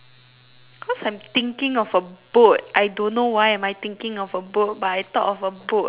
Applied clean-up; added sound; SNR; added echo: none; none; none; none.